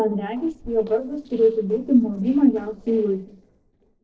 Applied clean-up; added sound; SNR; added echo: neural separator model SepFormer DNS4.